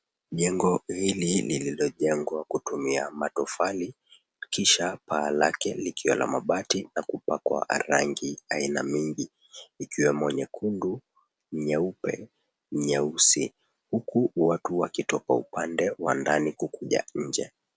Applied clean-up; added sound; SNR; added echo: none; none; none; none.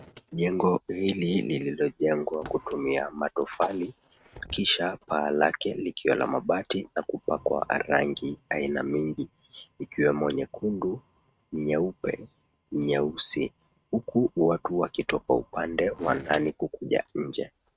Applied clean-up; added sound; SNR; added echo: neural mask model RNNoise.